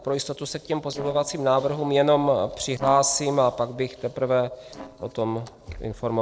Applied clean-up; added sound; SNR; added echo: neural separator model SepFormer DNS4.